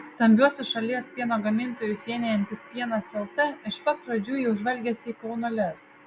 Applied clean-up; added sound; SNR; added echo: none; none; none; none.